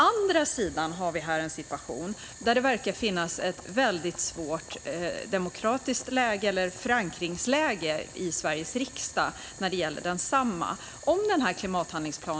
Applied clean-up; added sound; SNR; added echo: none; Boiling; 17 dB; none.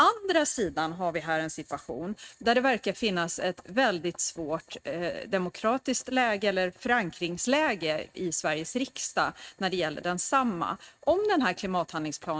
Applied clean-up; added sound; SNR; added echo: neural mask model RNNoise.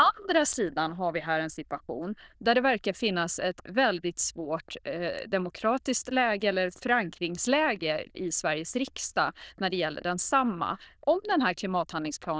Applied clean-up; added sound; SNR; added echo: neural diffusion model UNIVERSE++.